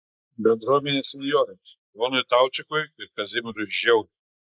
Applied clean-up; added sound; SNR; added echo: neural mask model Resemble Enhance denoiser.